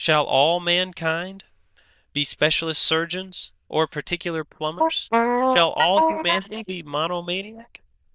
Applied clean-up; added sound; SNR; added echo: neural diffusion model UNIVERSE++.